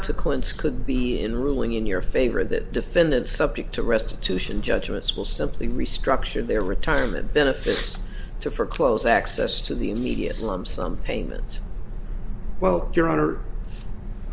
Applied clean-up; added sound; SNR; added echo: none; none; none; none.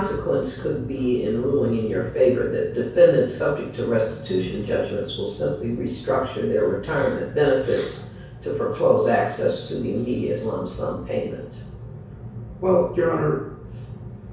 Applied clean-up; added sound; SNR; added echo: none; none; none; reverberation time 0.6 s.